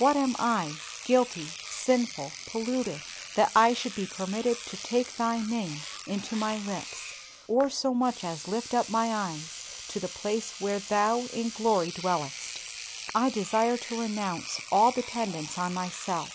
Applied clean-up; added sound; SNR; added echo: none; Engine / Domestic sounds, home sounds; 12 dB; none.